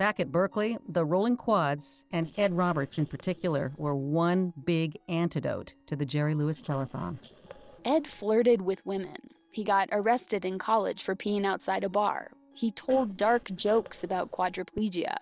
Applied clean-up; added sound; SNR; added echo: neural separator model SepFormer DNS4.